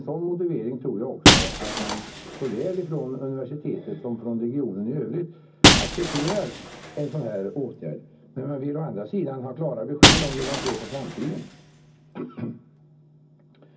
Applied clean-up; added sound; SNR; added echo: none; Shatter; -4 dB; reverberation time 0.4 s.